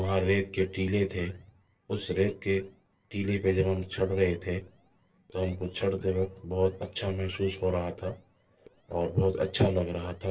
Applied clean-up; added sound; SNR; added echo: neural separator model SepFormer DNS4.